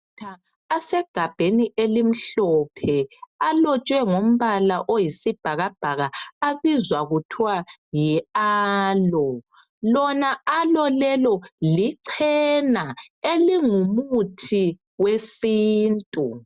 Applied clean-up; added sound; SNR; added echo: none; none; none; none.